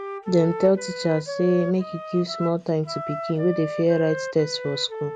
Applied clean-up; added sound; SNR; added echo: none; Wind instrument, woodwind instrument; 9 dB; none.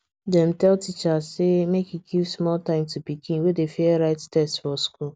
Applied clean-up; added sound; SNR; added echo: none; none; none; none.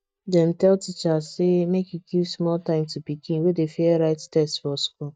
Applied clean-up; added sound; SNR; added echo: neural mask model DeepFilterNet 3.